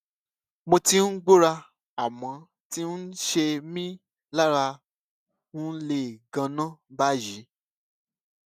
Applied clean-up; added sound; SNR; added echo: none; none; none; none.